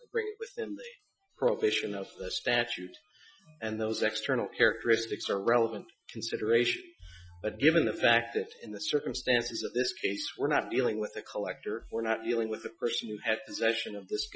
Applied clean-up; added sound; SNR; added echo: classical method Wiener filter.